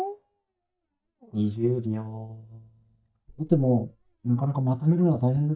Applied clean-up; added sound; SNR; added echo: neural mask model DeepFilterNet 3.